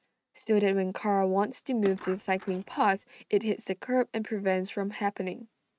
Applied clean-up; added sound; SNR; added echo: neural mask model RNNoise.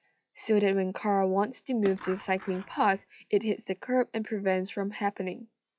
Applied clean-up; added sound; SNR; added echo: classical method log-MMSE.